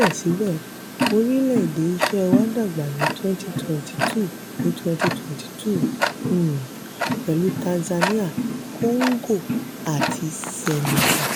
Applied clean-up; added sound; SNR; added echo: none; Tick-tock; 2 dB; none.